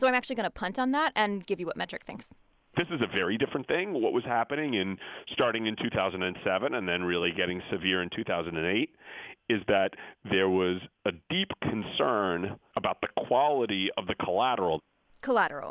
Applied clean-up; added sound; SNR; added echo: none; none; none; none.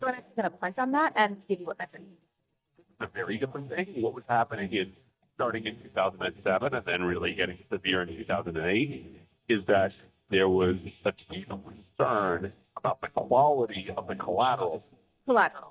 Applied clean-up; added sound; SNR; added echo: neural mask model DeepFilterNet 3.